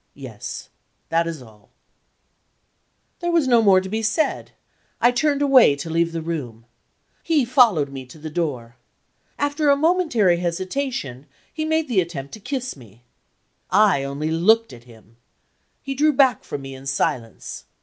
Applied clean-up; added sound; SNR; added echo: none; none; none; none.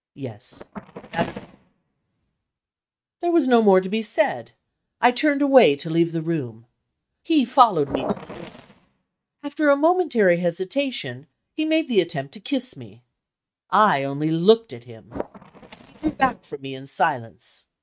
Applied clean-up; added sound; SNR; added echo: neural mask model RNNoise.